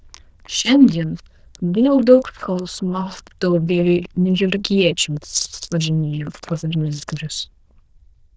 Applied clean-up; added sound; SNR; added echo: neural diffusion model UNIVERSE++.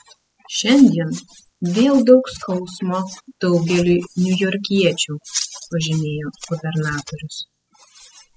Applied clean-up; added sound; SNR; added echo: classical method spectral subtraction.